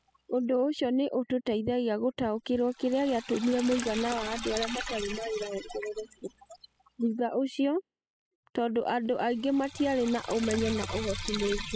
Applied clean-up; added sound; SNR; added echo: classical method spectral subtraction.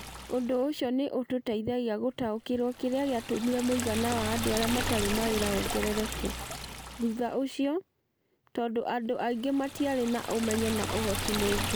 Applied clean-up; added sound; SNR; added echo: none; Liquid; 6 dB; none.